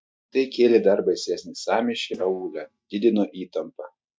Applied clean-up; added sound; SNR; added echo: neural mask model DeepFilterNet 3.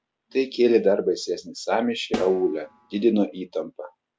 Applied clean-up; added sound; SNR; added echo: none; Snare drum; 14 dB; none.